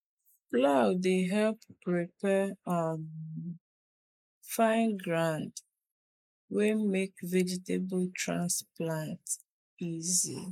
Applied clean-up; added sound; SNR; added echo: neural mask model Resemble Enhance denoiser.